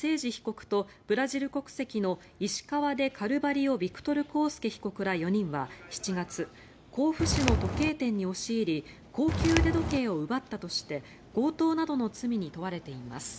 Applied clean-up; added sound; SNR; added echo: none; Walk, footsteps; -2 dB; none.